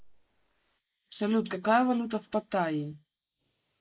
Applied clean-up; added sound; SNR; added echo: neural mask model Resemble Enhance denoiser.